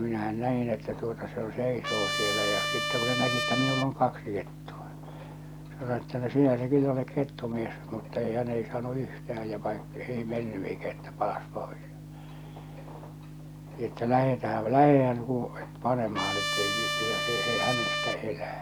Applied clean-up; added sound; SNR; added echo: none; Trumpet; 1 dB; none.